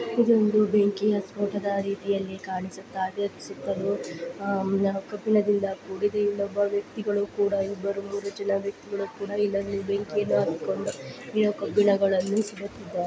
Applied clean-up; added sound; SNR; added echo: none; none; none; none.